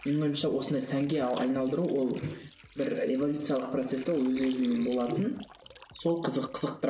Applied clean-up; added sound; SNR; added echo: none; Water; 20 dB; none.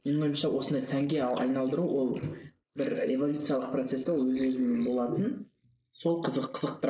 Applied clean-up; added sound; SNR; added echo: neural mask model Resemble Enhance denoiser.